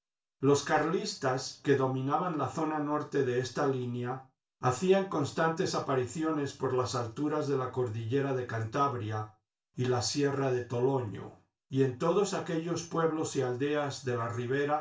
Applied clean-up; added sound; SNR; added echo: none; none; none; reverberation time 0.3 s.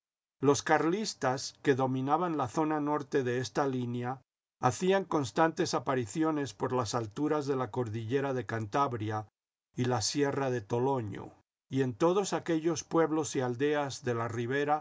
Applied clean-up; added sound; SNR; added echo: none; none; none; none.